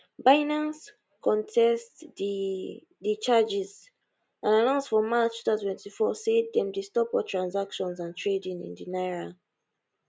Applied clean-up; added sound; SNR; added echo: none; none; none; none.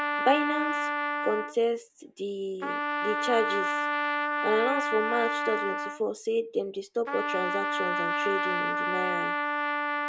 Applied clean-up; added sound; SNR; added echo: none; Trumpet; -1 dB; none.